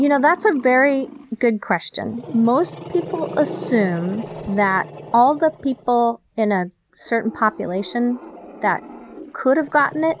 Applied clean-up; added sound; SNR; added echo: none; Growling; 16 dB; none.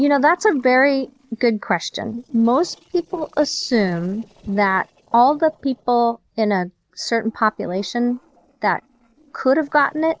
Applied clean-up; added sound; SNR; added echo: neural separator model SepFormer DNS4.